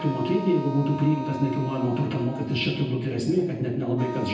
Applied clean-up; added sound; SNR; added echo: none; Wind instrument, woodwind instrument; 12 dB; reverberation time 0.9 s.